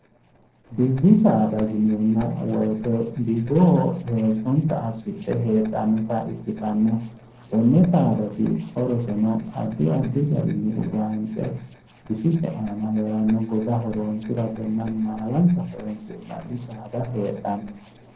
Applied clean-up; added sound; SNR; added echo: neural separator model SepFormer DNS4.